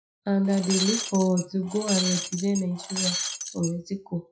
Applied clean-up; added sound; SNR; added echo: classical method WPE with log-MMSE.